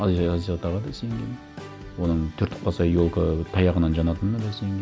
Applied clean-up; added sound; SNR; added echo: none; none; none; none.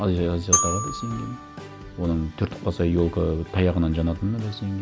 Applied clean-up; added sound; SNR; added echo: none; Glockenspiel; 5 dB; none.